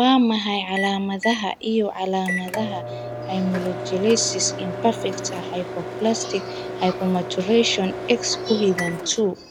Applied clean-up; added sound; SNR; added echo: none; Microwave oven; 8 dB; none.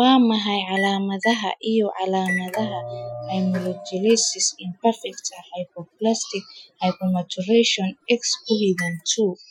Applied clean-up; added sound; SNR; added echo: classical method Wiener filter.